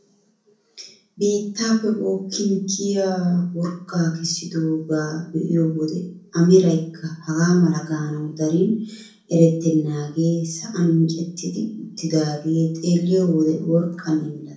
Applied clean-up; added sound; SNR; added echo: none; none; none; reverberation time 0.6 s.